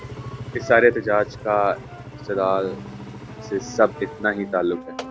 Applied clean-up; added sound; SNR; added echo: none; Engine; 12 dB; none.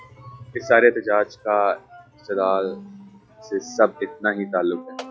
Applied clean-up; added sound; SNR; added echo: classical method log-MMSE.